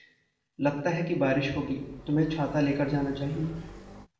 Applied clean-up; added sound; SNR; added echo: none; Motorcycle; 17 dB; reverberation time 0.8 s.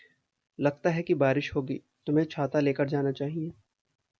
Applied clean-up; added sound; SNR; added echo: none; none; none; none.